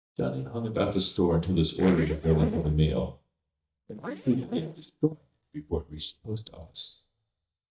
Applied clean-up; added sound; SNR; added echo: neural mask model DeepFilterNet 3.